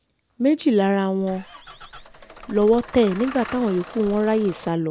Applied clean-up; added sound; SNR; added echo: none; Engine starting / Bus; 17 dB; none.